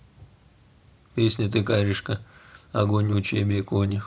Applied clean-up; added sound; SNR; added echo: none; none; none; none.